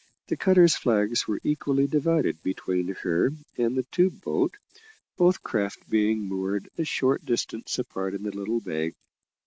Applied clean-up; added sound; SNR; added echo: none; none; none; none.